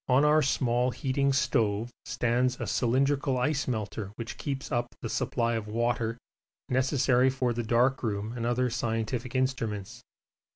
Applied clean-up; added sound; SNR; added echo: none; none; none; none.